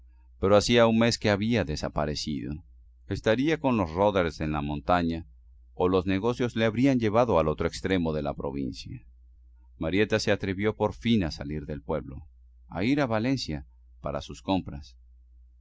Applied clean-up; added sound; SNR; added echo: none; none; none; none.